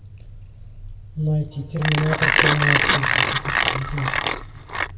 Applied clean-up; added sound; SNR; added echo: none; Mechanisms; -3 dB; reverberation time 2.5 s.